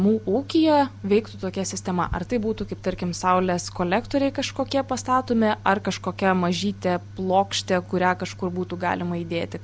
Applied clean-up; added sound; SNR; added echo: none; none; none; none.